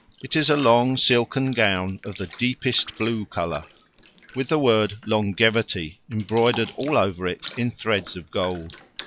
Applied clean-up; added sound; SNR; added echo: none; Bathtub (filling or washing); 18 dB; none.